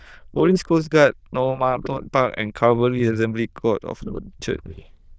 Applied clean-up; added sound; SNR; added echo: neural diffusion model UNIVERSE++.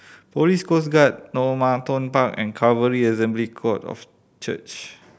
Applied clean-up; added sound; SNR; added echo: none; none; none; none.